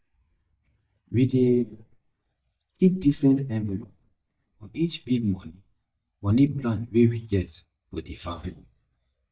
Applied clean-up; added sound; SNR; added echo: neural mask model DeepFilterNet 3.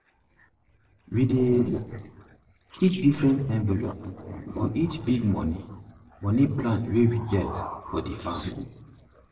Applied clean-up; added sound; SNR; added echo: neural separator model SepFormer DNS4.